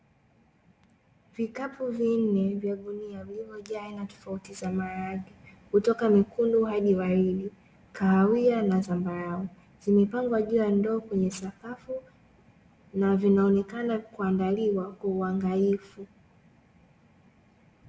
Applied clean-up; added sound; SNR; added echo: none; none; none; none.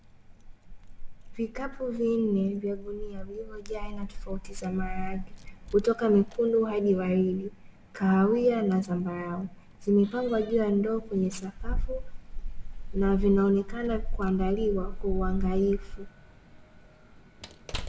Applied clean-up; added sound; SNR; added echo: none; Keys jangling; 6 dB; none.